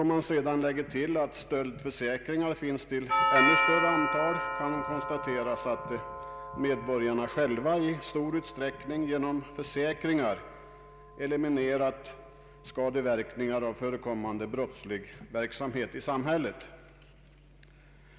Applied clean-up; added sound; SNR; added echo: none; Doorbell; 5 dB; none.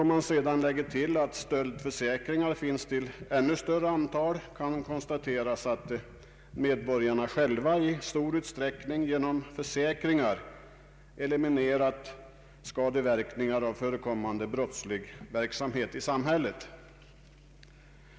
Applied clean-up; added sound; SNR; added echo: none; none; none; none.